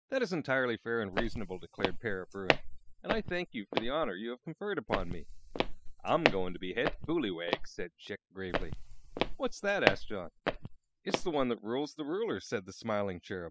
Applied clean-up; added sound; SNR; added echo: classical method spectral subtraction.